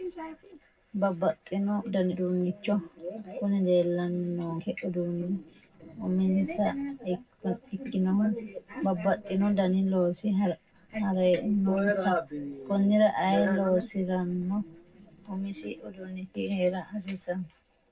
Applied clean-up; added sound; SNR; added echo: neural separator model SepFormer DNS4.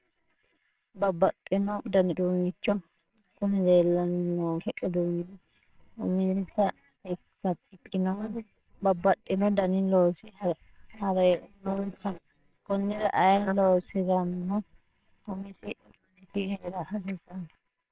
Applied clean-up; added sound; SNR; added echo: neural separator model SepFormer WHAMR!.